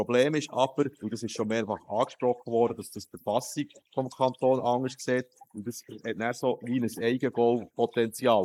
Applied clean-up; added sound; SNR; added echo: neural mask model Resemble Enhance denoiser.